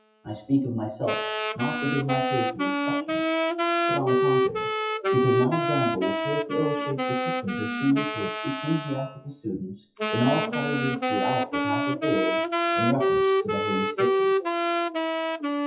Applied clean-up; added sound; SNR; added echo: classical method WPE with log-MMSE.